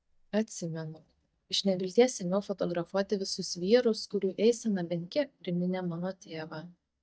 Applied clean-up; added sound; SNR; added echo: neural mask model DeepFilterNet 3.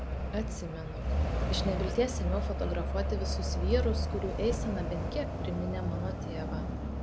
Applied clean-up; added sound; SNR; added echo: none; Alarm / Truck; -3 dB; none.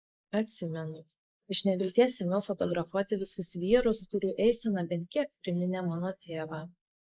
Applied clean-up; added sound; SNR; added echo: neural mask model Resemble Enhance denoiser.